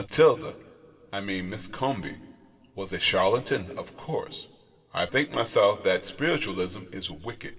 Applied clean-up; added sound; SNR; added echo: none; none; none; reverberation time 2.0 s.